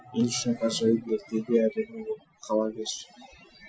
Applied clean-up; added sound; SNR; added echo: classical method Wiener filter.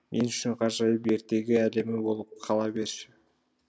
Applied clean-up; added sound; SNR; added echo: none; none; none; none.